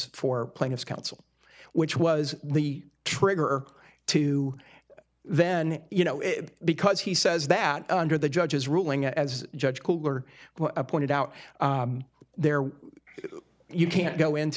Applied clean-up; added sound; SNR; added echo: none; none; none; none.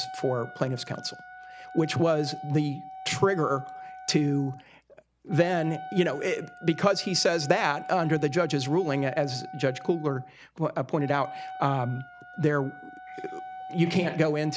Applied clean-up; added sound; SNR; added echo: none; Wind instrument, woodwind instrument; 14 dB; none.